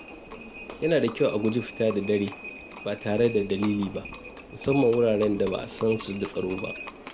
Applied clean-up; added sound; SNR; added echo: none; Livestock, farm animals, working animals; 14 dB; none.